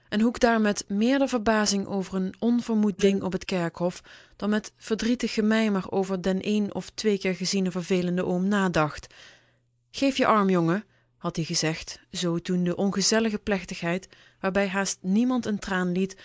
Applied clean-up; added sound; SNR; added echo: neural mask model Resemble Enhance denoiser.